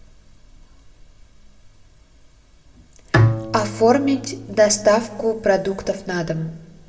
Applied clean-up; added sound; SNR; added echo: none; Bowed string instrument; 2 dB; reverberation time 0.7 s.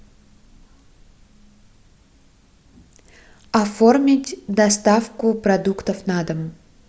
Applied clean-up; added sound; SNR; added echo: none; none; none; none.